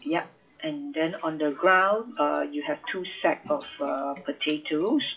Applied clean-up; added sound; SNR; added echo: classical method WPE with log-MMSE.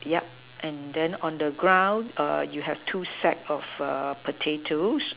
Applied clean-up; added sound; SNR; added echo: none; none; none; none.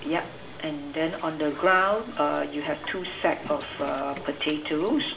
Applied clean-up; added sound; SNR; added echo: none; Waves, surf; 16 dB; reverberation time 0.5 s.